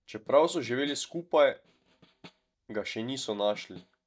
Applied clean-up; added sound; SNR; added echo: neural mask model DeepFilterNet 3.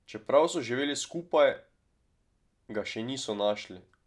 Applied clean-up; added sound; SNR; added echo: none; none; none; none.